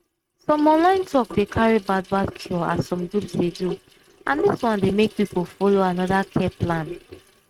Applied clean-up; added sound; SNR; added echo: neural mask model RNNoise.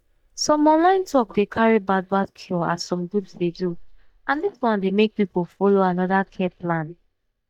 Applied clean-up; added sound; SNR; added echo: neural mask model DeepFilterNet 3.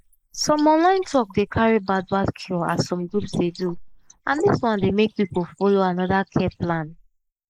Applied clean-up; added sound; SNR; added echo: neural mask model Resemble Enhance denoiser.